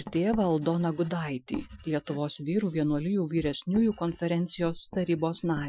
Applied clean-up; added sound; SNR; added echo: classical method Wiener filter.